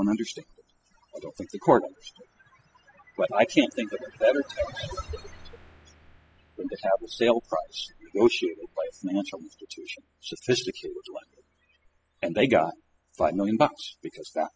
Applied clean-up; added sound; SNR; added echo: classical method spectral subtraction.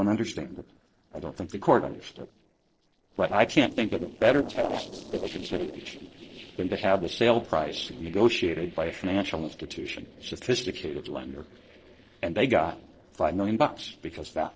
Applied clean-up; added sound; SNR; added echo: neural separator model SepFormer DNS4.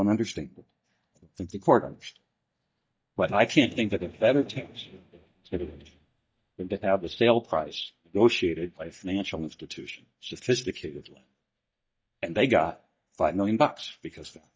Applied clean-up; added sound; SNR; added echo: neural mask model DeepFilterNet 3.